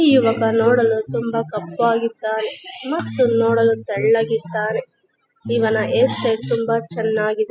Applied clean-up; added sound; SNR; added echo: classical method spectral subtraction.